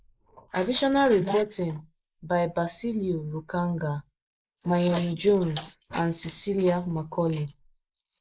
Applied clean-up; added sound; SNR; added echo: neural mask model Resemble Enhance denoiser.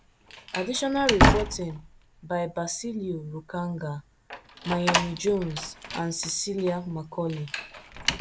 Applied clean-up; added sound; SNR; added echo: none; Slam; -1 dB; none.